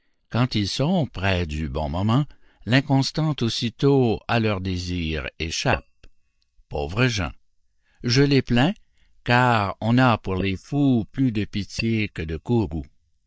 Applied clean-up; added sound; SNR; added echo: neural mask model DeepFilterNet 3.